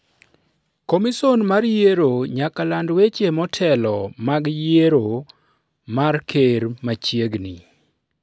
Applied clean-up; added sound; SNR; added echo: none; none; none; none.